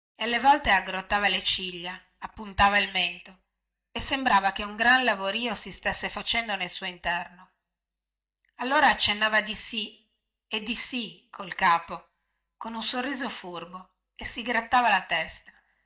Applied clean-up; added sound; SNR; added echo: neural mask model DeepFilterNet 3.